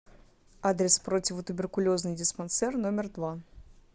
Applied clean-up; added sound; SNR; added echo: none; none; none; none.